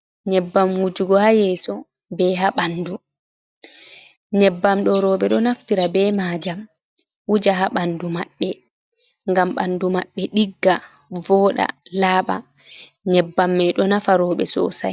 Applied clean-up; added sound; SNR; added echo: neural mask model DeepFilterNet 3.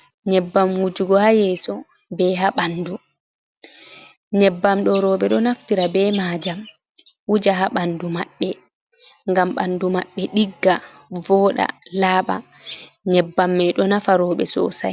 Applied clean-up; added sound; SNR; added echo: none; none; none; none.